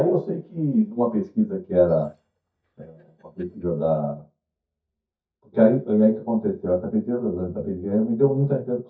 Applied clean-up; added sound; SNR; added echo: neural mask model DeepFilterNet 3.